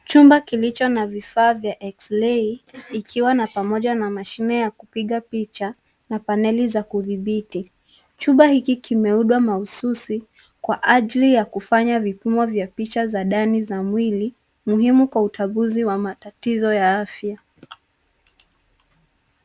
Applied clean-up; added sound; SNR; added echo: none; none; none; none.